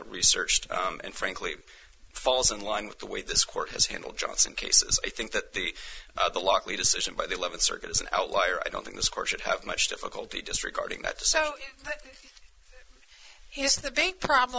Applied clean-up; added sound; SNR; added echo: none; none; none; none.